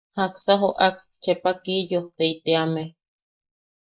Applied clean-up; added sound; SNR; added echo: neural mask model Resemble Enhance denoiser.